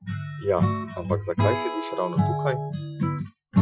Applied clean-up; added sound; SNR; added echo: classical method Wiener filter.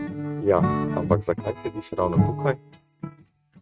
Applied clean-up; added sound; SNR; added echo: neural mask model RNNoise.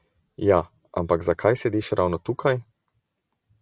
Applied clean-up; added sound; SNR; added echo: none; none; none; none.